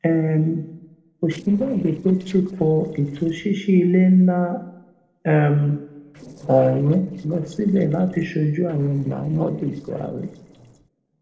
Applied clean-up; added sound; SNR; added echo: neural separator model SepFormer DNS4.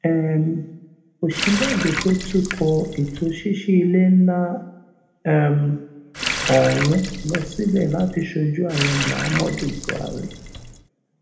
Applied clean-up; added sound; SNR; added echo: none; Water tap, faucet; 7 dB; reverberation time 0.7 s.